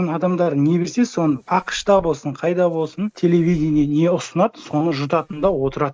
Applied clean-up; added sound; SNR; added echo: neural mask model RNNoise.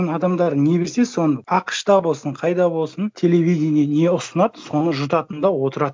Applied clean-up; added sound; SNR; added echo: none; none; none; none.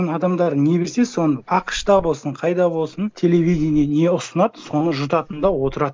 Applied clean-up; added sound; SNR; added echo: neural mask model Resemble Enhance denoiser.